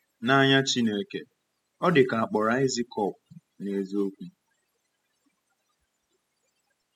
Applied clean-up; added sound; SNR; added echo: classical method spectral subtraction.